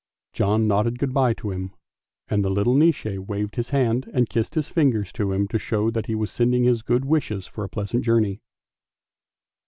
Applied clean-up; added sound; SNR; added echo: none; none; none; none.